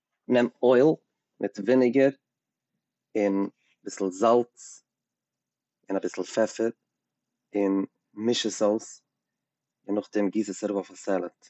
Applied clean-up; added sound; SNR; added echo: none; none; none; none.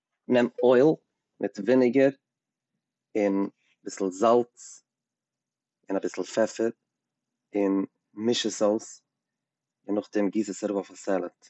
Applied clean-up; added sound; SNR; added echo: none; Cowbell; 18 dB; none.